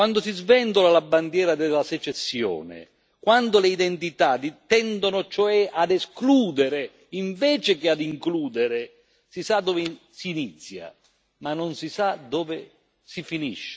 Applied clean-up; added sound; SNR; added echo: none; none; none; none.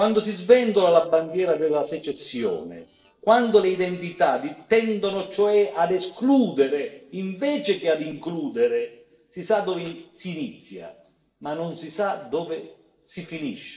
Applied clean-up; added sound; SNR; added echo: neural separator model SepFormer DNS4.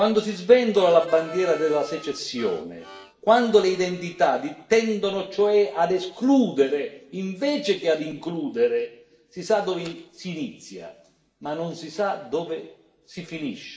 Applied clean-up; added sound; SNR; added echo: none; Harmonica; 20 dB; reverberation time 0.7 s.